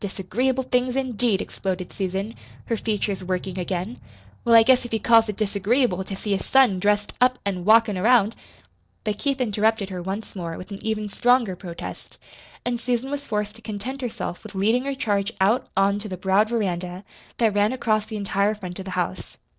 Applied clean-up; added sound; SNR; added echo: none; none; none; none.